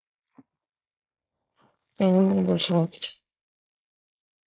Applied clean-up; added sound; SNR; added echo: neural mask model Resemble Enhance denoiser.